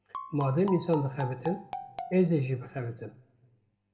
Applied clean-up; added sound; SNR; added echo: none; Marimba, xylophone; 10 dB; reverberation time 1.4 s.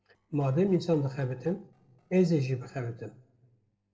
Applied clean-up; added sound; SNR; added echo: neural separator model SepFormer DNS4.